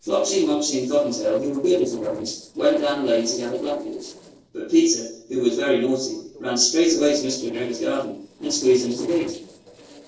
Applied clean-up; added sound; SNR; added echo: neural separator model SepFormer DNS4.